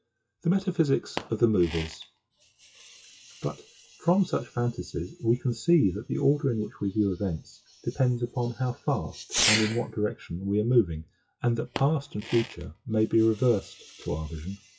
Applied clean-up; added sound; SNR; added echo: classical method WPE with log-MMSE.